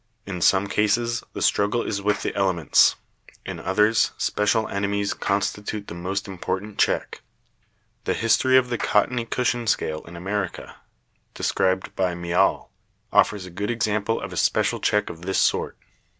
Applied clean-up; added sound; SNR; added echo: none; Clapping; 17 dB; none.